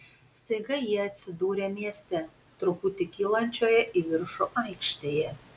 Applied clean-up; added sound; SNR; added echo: none; none; none; none.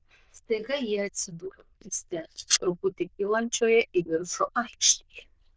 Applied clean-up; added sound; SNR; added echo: neural diffusion model UNIVERSE++.